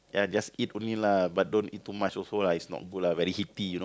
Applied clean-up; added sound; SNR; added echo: none; none; none; none.